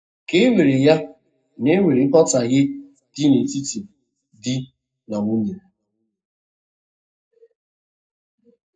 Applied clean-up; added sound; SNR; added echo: none; none; none; reverberation time 0.3 s.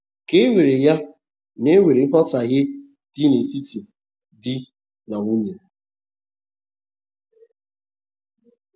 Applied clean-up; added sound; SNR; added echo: none; none; none; none.